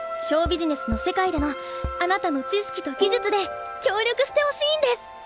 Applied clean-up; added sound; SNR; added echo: none; Bass drum + Bowed string instrument; 10 dB; none.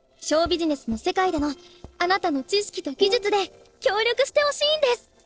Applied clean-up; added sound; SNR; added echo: neural separator model SepFormer DNS4.